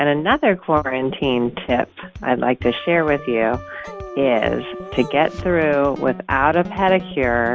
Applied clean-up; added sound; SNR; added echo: none; Dog + Trumpet; 16 dB; none.